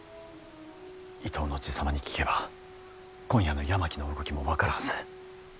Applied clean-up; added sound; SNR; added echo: none; none; none; none.